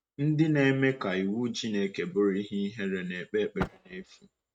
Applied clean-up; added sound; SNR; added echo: neural mask model RNNoise.